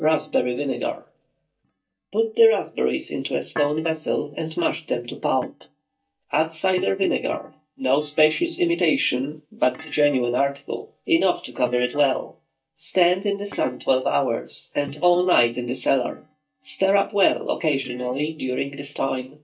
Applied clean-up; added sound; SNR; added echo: neural mask model DeepFilterNet 3.